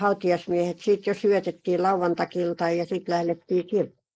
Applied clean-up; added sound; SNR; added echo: neural mask model Resemble Enhance denoiser.